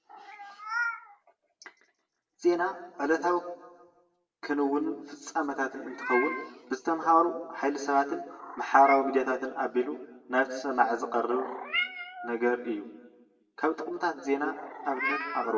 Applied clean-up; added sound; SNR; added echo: none; Meow; 10 dB; reverberation time 0.9 s.